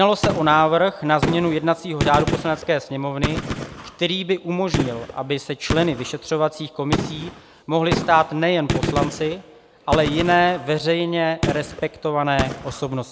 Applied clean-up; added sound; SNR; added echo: none; Gunshot, gunfire; 6 dB; none.